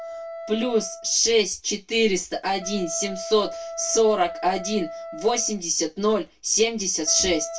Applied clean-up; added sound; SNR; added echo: none; Wind instrument, woodwind instrument; 13 dB; reverberation time 0.1 s.